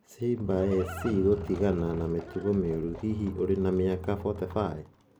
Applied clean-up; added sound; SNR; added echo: none; Livestock, farm animals, working animals + Bowed string instrument; 11 dB; none.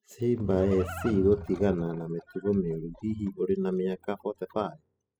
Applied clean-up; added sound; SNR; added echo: classical method spectral subtraction.